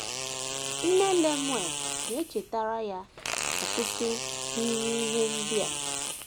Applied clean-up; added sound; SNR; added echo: none; Fart; 2 dB; none.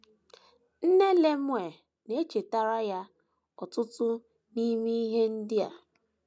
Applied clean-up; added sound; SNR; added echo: none; none; none; none.